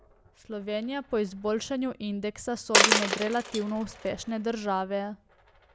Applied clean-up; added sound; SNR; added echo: none; Coin (dropping); 0 dB; none.